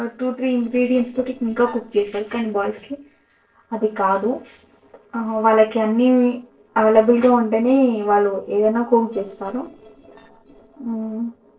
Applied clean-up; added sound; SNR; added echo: neural separator model SepFormer DNS4.